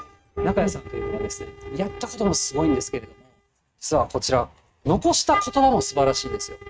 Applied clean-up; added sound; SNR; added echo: neural mask model RNNoise.